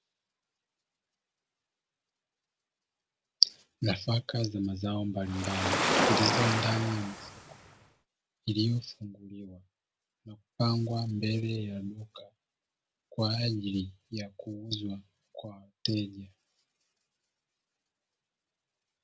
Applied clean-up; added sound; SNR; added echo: none; Waves, surf; -4 dB; none.